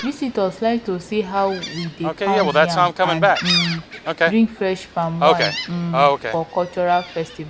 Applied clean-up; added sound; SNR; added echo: none; Gull, seagull; -1 dB; none.